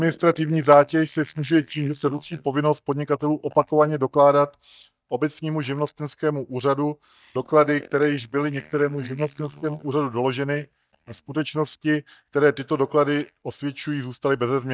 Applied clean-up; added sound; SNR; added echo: neural mask model DeepFilterNet 3.